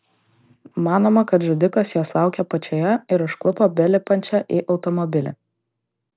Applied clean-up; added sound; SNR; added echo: none; none; none; none.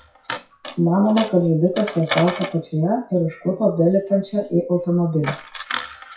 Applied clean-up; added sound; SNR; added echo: classical method WPE with log-MMSE.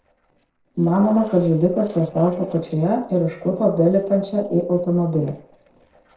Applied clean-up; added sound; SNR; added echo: neural separator model SepFormer DNS4.